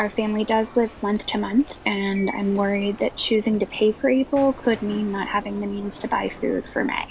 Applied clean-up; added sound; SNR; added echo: none; Alarm; 17 dB; none.